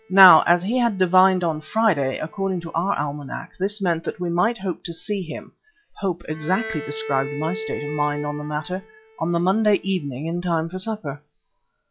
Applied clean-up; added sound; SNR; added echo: classical method log-MMSE.